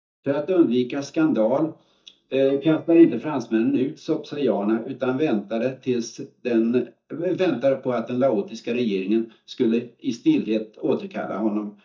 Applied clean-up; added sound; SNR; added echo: neural mask model DeepFilterNet 3.